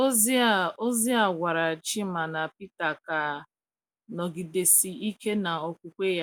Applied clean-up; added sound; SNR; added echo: none; none; none; none.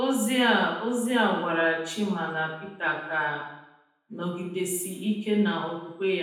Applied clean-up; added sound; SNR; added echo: none; none; none; reverberation time 0.8 s.